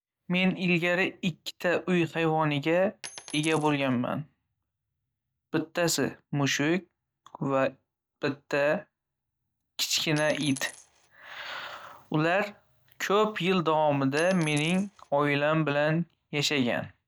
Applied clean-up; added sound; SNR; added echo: none; Coin (dropping); 16 dB; none.